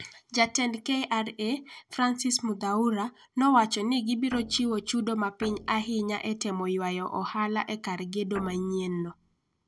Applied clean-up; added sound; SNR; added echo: none; Guitar; 17 dB; none.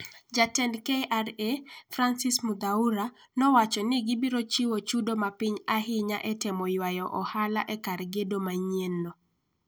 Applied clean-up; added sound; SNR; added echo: none; none; none; none.